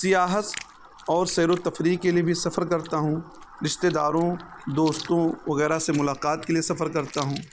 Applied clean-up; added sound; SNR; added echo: none; Chewing, mastication; 20 dB; none.